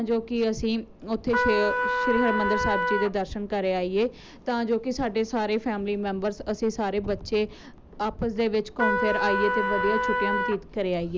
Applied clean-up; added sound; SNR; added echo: none; Trumpet; 0 dB; none.